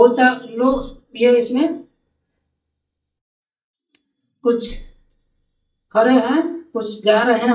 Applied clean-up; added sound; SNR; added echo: neural mask model DeepFilterNet 3.